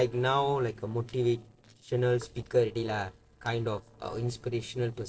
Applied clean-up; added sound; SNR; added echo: neural separator model SepFormer DNS4.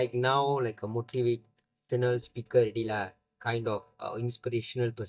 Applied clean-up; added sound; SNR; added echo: neural mask model DeepFilterNet 3.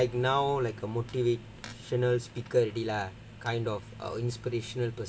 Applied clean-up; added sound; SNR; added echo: none; none; none; none.